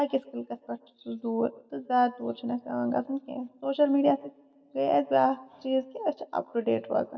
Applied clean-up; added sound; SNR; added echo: none; none; none; reverberation time 0.7 s.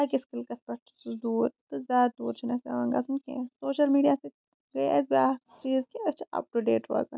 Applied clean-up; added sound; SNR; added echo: none; none; none; none.